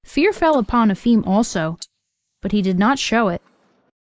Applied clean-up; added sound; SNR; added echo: neural mask model Resemble Enhance denoiser.